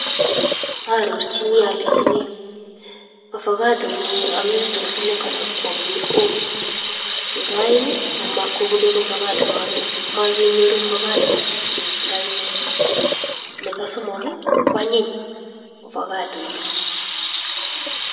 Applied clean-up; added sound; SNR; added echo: none; Sink (filling or washing) / Water tap, faucet; 0 dB; reverberation time 2.1 s.